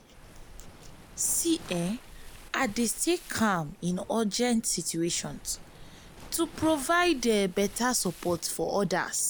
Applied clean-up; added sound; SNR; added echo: none; Waves, surf; 18 dB; none.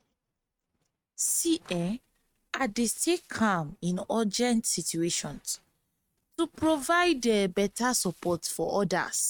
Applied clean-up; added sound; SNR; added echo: neural mask model RNNoise.